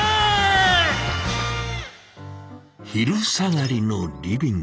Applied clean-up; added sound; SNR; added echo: none; none; none; none.